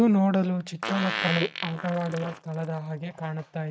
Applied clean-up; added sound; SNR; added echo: neural mask model RNNoise.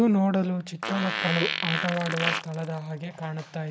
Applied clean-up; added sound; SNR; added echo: none; Fart; 4 dB; none.